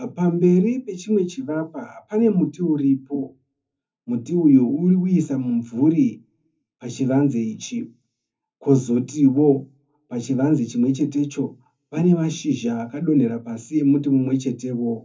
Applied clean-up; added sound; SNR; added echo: none; none; none; reverberation time 0.3 s.